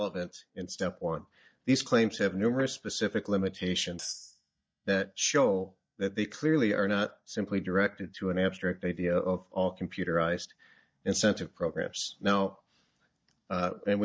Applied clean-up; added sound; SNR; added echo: neural mask model DeepFilterNet 3.